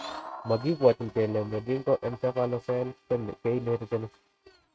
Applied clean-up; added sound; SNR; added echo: neural mask model RNNoise.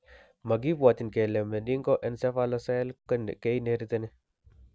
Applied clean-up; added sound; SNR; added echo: none; none; none; none.